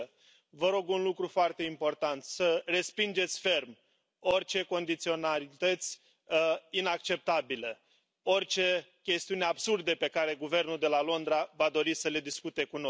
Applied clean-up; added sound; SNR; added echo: none; none; none; none.